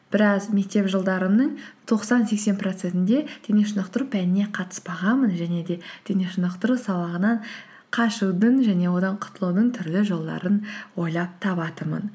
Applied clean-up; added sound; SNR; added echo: none; none; none; none.